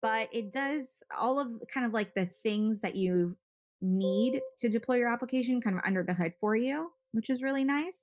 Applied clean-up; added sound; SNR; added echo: neural mask model DeepFilterNet 3.